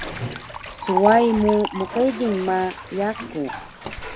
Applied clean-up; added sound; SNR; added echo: none; Bathtub (filling or washing) + Liquid; 7 dB; none.